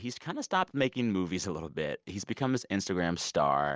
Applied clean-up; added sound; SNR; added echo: none; none; none; none.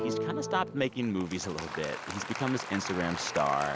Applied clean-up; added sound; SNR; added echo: none; Applause; 5 dB; none.